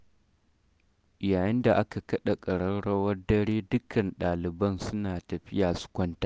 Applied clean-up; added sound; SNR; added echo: none; none; none; none.